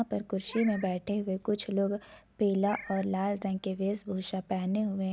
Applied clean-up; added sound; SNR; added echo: none; Meow; 18 dB; none.